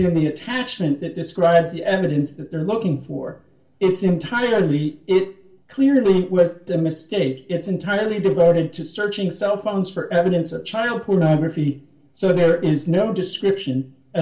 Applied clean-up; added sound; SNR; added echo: none; none; none; reverberation time 0.3 s.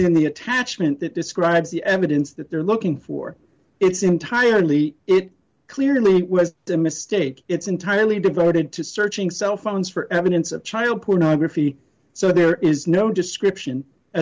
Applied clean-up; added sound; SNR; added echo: none; none; none; none.